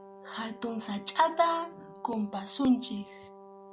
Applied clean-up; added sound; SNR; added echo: none; Brass instrument; 18 dB; none.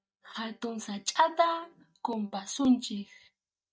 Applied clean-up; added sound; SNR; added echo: neural mask model DeepFilterNet 3.